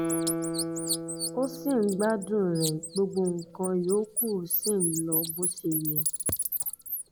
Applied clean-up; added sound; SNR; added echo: none; Bird + Guitar; 2 dB; none.